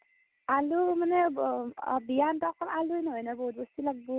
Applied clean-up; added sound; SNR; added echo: none; none; none; none.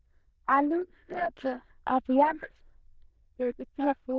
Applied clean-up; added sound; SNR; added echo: neural diffusion model UNIVERSE++.